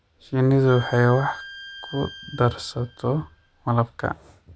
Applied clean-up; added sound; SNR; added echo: none; Bowed string instrument; 18 dB; none.